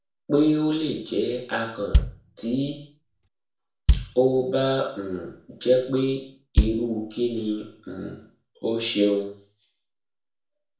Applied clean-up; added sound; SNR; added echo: none; Bass drum; 0 dB; reverberation time 0.5 s.